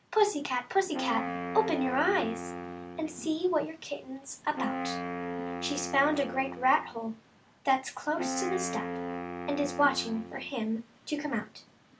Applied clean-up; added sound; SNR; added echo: none; Wind instrument, woodwind instrument; 7 dB; none.